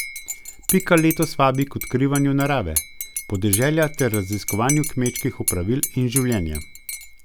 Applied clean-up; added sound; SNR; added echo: none; Cutlery, silverware / Dishes, pots, and pans / Chink, clink; 9 dB; none.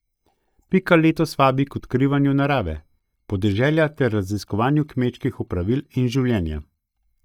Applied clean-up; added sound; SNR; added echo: neural mask model DeepFilterNet 3.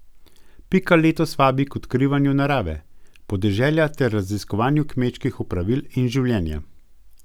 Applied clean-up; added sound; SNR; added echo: none; none; none; none.